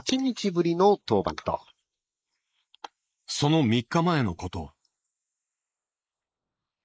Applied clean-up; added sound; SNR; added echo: neural mask model Resemble Enhance denoiser.